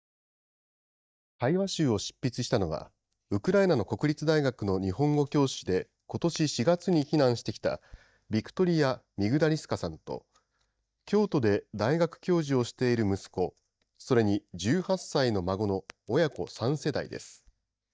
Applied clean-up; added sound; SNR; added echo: neural mask model DeepFilterNet 3.